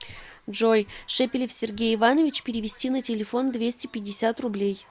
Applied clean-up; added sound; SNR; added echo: none; none; none; none.